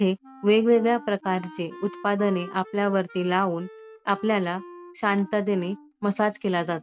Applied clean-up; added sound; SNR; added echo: none; Wind instrument, woodwind instrument; 20 dB; none.